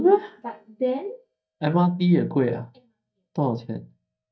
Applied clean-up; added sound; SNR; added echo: neural mask model DeepFilterNet 3.